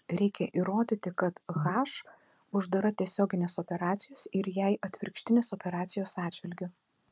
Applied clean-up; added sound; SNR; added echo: none; none; none; none.